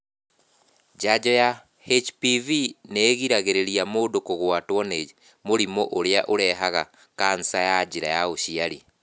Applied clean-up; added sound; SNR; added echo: none; none; none; none.